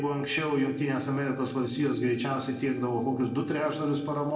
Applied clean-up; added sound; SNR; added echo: neural separator model SepFormer DNS4.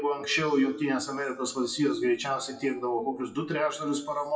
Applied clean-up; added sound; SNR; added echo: classical method WPE with log-MMSE.